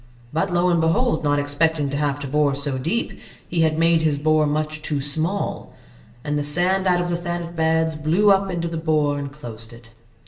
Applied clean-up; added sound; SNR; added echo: none; none; none; reverberation time 0.7 s.